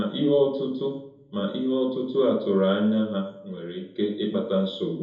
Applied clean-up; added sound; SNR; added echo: none; none; none; reverberation time 2.6 s.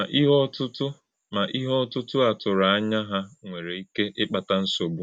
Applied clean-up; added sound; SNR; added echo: none; none; none; none.